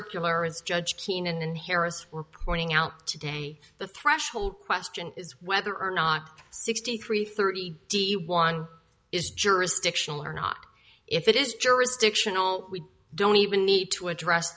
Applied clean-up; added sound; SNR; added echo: none; none; none; none.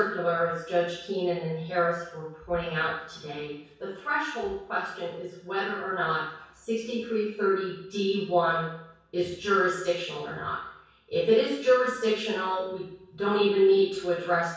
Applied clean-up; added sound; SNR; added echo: none; none; none; reverberation time 0.7 s.